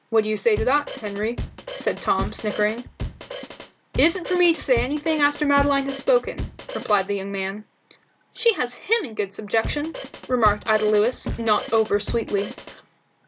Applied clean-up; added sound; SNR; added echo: none; Drum kit; 9 dB; none.